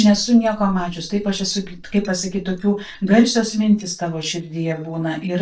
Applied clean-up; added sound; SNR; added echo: neural mask model DeepFilterNet 3.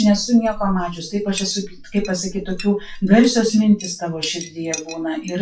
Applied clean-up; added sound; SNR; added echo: classical method WPE with log-MMSE.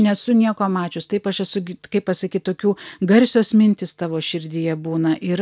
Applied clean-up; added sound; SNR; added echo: none; none; none; none.